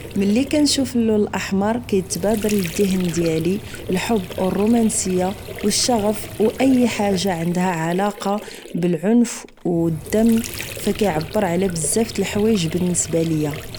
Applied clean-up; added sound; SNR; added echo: none; Sink (filling or washing) / Water + Mechanical fan; 13 dB; none.